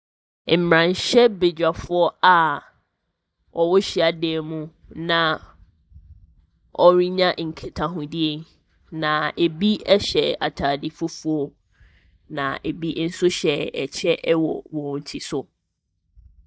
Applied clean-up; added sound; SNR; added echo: neural mask model DeepFilterNet 3.